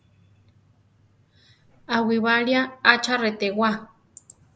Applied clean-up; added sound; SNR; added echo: none; none; none; none.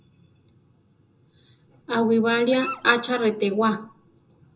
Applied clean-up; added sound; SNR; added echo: none; Dog; 12 dB; reverberation time 0.2 s.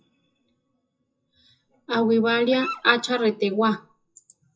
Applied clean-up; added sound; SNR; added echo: classical method WPE with log-MMSE.